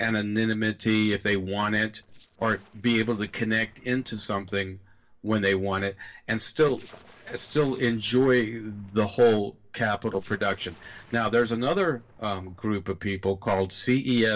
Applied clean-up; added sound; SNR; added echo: neural separator model SepFormer DNS4.